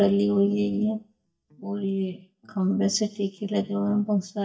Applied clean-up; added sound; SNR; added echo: neural mask model DeepFilterNet 3.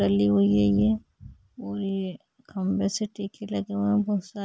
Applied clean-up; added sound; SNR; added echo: none; none; none; none.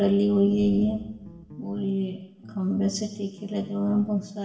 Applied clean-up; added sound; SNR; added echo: none; Bass guitar; 19 dB; reverberation time 1.0 s.